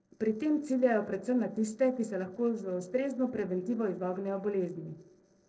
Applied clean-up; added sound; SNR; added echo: neural separator model SepFormer DNS4.